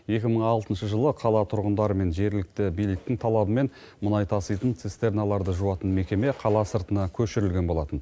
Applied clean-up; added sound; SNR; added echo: none; none; none; none.